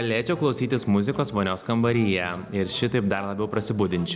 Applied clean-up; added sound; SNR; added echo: none; none; none; none.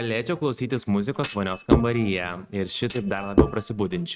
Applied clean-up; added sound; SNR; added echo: neural mask model RNNoise.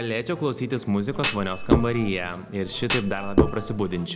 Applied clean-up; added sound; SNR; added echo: none; Thump, thud; -1 dB; none.